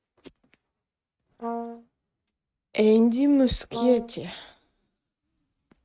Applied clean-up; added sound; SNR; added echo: neural mask model RNNoise.